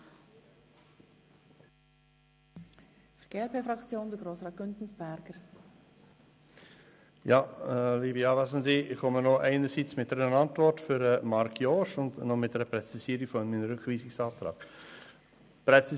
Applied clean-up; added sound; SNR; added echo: none; none; none; none.